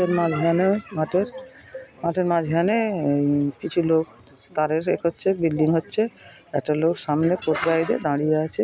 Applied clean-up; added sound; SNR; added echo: none; none; none; none.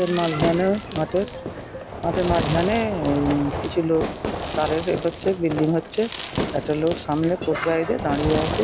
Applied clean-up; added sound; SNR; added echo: none; Fireworks; 6 dB; none.